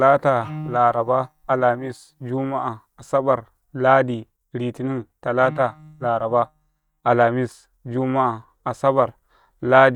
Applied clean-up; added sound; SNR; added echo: neural mask model DeepFilterNet 3.